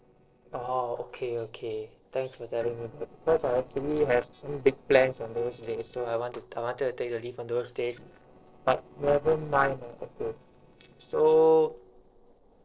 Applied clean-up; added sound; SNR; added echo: neural separator model SepFormer DNS4.